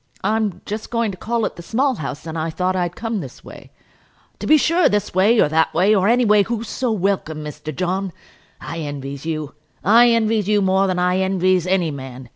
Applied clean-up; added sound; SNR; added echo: none; none; none; none.